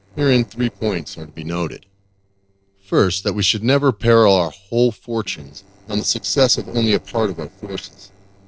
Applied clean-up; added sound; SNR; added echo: neural separator model SepFormer DNS4.